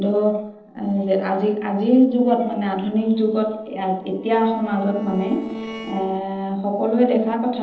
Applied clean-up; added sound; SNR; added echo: neural separator model SepFormer DNS4.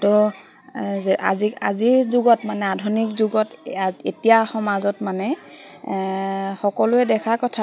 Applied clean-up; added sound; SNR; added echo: none; none; none; none.